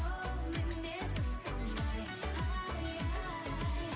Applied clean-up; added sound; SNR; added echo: none; none; none; none.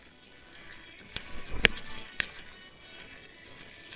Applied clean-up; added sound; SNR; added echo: neural separator model SepFormer WHAMR!.